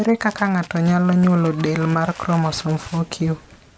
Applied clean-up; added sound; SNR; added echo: none; none; none; none.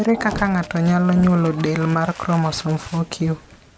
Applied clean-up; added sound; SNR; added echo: none; Printer; 15 dB; none.